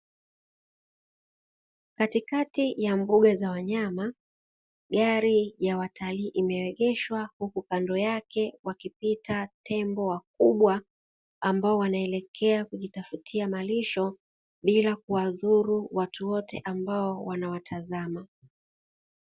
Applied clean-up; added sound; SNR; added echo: none; none; none; none.